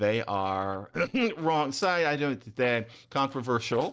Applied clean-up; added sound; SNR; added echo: neural separator model SepFormer DNS4.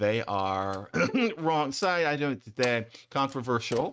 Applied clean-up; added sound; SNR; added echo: neural mask model RNNoise.